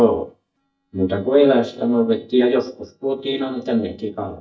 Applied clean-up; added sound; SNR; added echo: neural mask model DeepFilterNet 3.